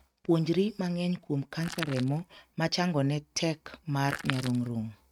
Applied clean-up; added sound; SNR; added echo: neural mask model RNNoise.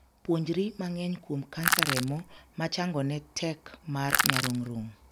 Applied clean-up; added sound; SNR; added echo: none; Crushing; -4 dB; none.